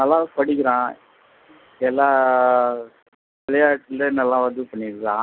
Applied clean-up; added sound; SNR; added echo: none; none; none; none.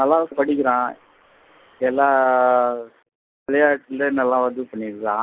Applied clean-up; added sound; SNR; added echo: neural mask model Resemble Enhance denoiser.